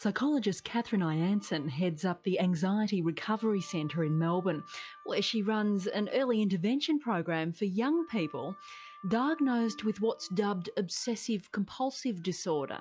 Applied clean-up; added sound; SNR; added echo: classical method log-MMSE.